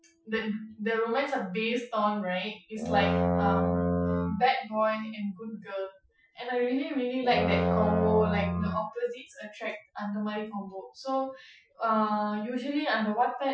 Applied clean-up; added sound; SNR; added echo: classical method Wiener filter.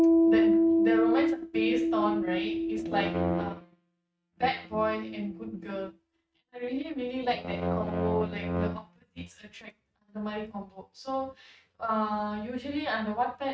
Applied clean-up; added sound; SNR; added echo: neural mask model RNNoise.